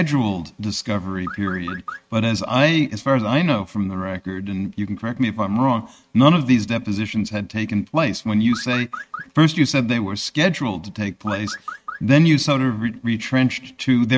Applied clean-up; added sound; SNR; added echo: neural mask model RNNoise.